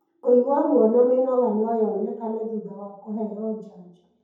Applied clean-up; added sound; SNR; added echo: none; none; none; reverberation time 0.7 s.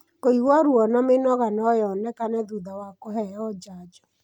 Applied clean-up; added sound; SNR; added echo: none; none; none; none.